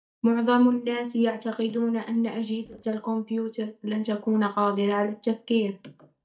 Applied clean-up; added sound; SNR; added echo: neural mask model DeepFilterNet 3.